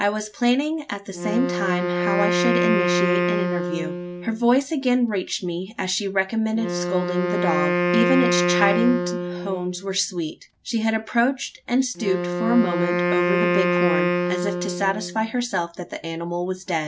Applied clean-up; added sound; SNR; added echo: none; Wind instrument, woodwind instrument; 1 dB; none.